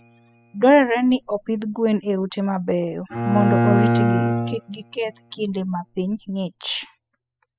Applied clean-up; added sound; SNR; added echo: classical method spectral subtraction.